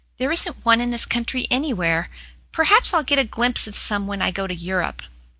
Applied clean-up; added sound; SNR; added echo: none; none; none; none.